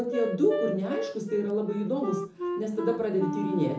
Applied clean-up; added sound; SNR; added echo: none; Wind instrument, woodwind instrument; 6 dB; reverberation time 0.6 s.